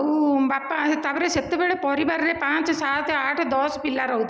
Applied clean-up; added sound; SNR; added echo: none; none; none; none.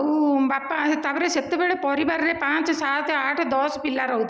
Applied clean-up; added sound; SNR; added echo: neural mask model Resemble Enhance denoiser.